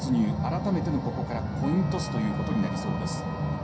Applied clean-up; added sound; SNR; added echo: none; Trumpet; 19 dB; reverberation time 0.3 s.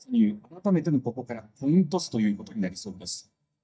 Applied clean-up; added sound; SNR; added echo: neural mask model DeepFilterNet 3.